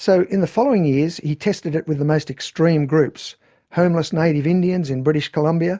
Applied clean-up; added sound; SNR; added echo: none; none; none; none.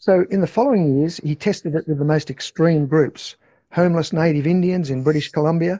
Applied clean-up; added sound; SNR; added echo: neural mask model Resemble Enhance denoiser.